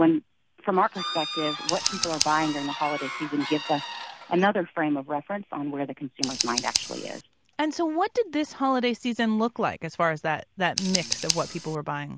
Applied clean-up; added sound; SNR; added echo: none; Bird / Fowl + Scissors; 7 dB; none.